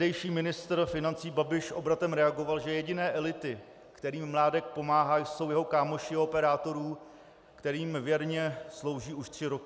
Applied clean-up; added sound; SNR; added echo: none; none; none; none.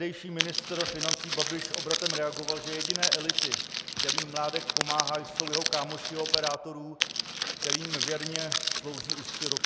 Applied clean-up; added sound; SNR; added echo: none; Crackle; -4 dB; none.